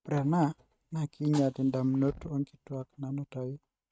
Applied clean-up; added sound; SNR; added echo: neural mask model RNNoise.